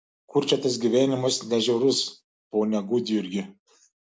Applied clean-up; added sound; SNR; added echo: none; none; none; none.